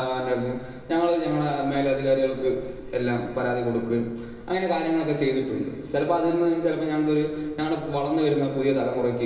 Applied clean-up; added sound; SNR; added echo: none; none; none; reverberation time 0.9 s.